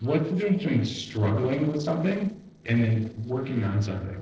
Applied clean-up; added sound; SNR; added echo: neural separator model SepFormer DNS4.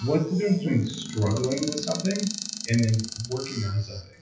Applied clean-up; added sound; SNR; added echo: classical method WPE with log-MMSE.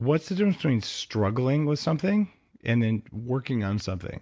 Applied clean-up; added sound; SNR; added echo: none; none; none; none.